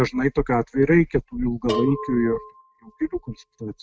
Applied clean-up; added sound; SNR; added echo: neural mask model RNNoise.